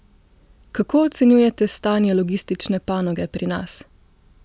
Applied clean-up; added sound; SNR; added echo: none; none; none; none.